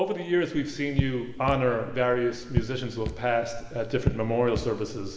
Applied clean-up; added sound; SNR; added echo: none; Raindrop / Drip; 6 dB; reverberation time 1.7 s.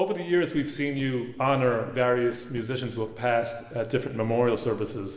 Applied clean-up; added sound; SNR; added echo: neural separator model SepFormer DNS4.